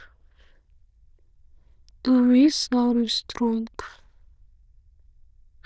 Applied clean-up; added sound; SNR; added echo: neural diffusion model UNIVERSE++.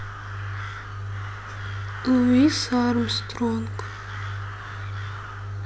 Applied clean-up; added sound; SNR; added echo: none; Crow; 13 dB; none.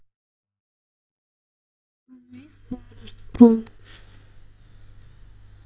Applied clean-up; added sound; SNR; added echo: neural mask model DeepFilterNet 3.